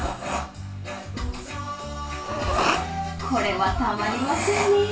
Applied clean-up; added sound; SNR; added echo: none; Respiratory sounds; 4 dB; reverberation time 0.2 s.